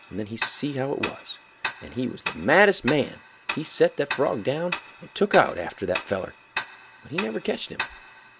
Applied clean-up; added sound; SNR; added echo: none; Tick-tock; 8 dB; none.